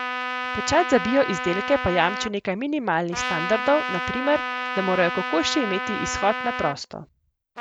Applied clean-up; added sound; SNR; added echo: none; Trumpet; 5 dB; none.